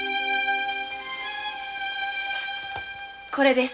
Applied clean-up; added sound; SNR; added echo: none; none; none; none.